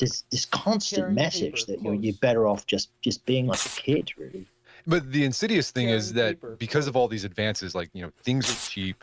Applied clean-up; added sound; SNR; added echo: neural mask model RNNoise.